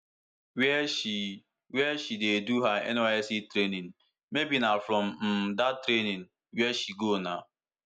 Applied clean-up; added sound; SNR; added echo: none; none; none; none.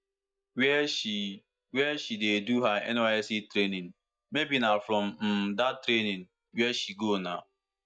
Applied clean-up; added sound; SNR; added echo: neural mask model DeepFilterNet 3.